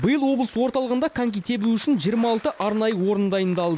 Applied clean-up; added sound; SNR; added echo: none; none; none; none.